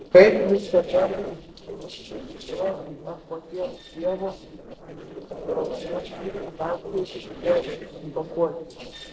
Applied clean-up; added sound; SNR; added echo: neural separator model SepFormer DNS4.